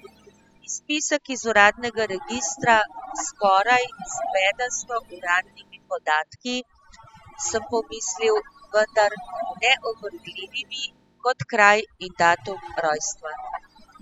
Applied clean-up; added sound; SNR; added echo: classical method spectral subtraction.